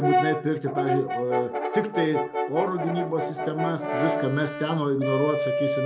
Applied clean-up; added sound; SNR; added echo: none; Brass instrument; 1 dB; none.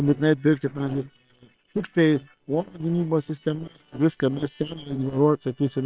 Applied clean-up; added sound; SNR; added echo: neural separator model SepFormer WHAM!.